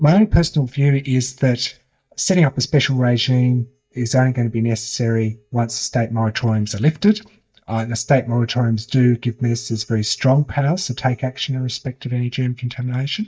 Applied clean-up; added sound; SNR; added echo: neural mask model DeepFilterNet 3.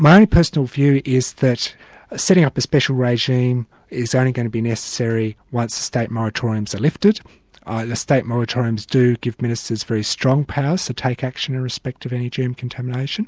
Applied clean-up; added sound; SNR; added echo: none; none; none; none.